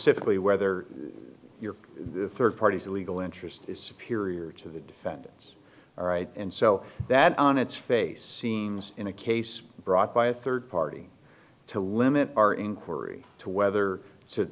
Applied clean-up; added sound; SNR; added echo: none; none; none; none.